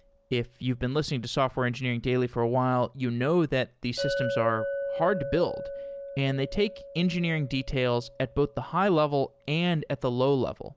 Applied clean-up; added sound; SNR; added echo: none; Chink, clink; 11 dB; none.